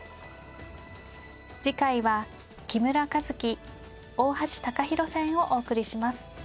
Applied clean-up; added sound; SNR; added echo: none; none; none; none.